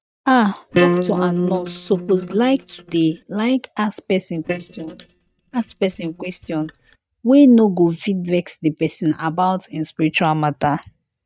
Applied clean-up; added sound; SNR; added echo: neural mask model DeepFilterNet 3.